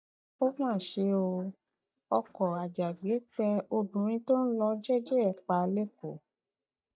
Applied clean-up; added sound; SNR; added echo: neural mask model DeepFilterNet 3.